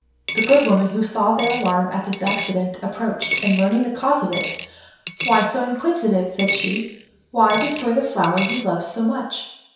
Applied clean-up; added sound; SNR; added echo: none; Coin (dropping); 5 dB; reverberation time 0.7 s.